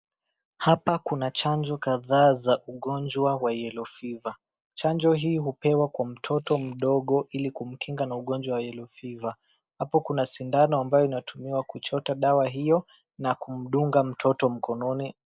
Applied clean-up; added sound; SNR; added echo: neural mask model Resemble Enhance denoiser.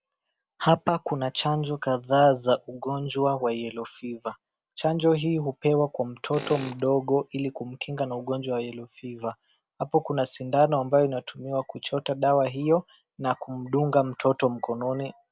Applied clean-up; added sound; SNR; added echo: none; Tools; 19 dB; none.